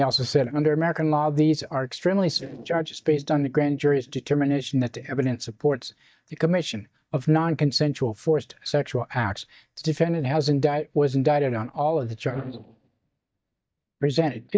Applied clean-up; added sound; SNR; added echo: neural mask model DeepFilterNet 3.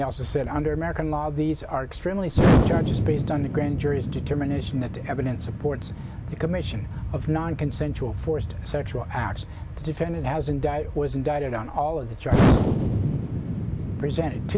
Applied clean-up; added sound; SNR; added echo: none; Explosion; -1 dB; none.